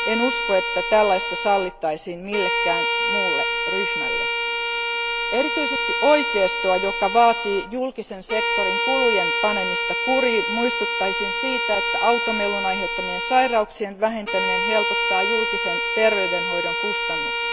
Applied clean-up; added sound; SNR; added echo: none; Bowed string instrument; 0 dB; none.